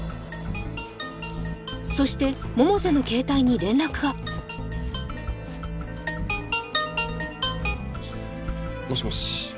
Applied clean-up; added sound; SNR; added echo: none; none; none; none.